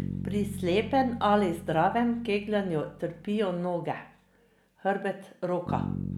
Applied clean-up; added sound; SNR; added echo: none; Bass guitar; 10 dB; none.